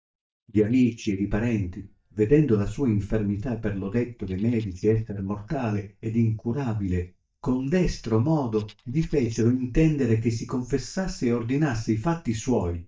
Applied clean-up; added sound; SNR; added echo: neural mask model DeepFilterNet 3.